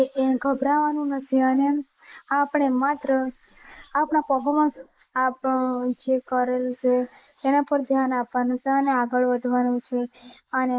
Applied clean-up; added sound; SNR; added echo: neural mask model Resemble Enhance denoiser.